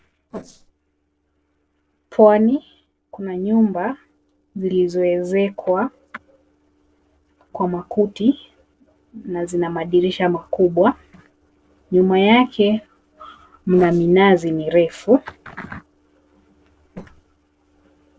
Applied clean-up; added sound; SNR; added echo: neural separator model SepFormer DNS4.